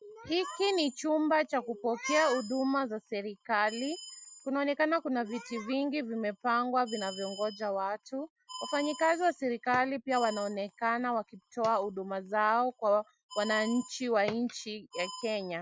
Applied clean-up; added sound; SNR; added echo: classical method Wiener filter.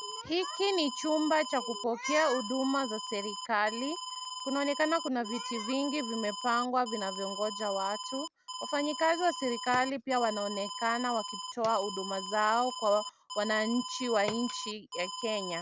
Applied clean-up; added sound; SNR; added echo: none; Alarm; 9 dB; none.